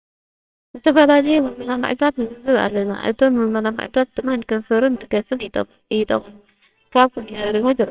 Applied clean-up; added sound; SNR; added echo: neural separator model SepFormer WHAMR!.